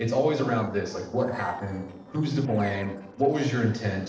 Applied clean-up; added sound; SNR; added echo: neural separator model SepFormer DNS4.